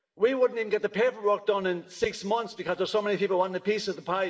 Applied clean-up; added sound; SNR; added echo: none; none; none; reverberation time 1.3 s.